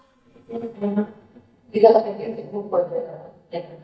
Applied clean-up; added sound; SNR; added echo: neural mask model DeepFilterNet 3.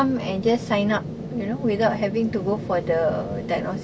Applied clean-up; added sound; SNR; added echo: none; none; none; none.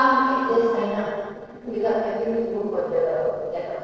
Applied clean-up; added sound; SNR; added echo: neural separator model SepFormer DNS4.